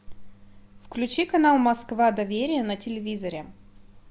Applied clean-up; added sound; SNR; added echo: none; none; none; none.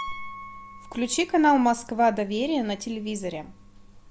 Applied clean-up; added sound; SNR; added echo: none; Piano; 19 dB; none.